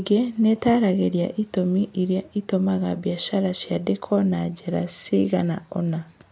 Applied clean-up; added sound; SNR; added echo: none; none; none; none.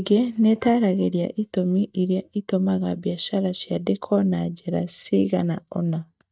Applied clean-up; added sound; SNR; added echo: neural mask model DeepFilterNet 3.